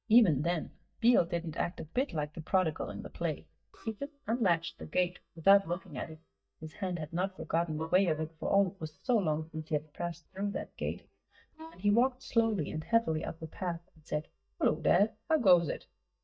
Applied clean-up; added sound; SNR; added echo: neural mask model DeepFilterNet 3.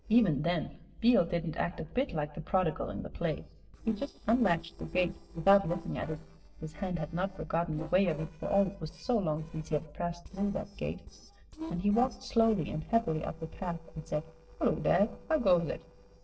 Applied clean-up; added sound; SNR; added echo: neural separator model SepFormer DNS4.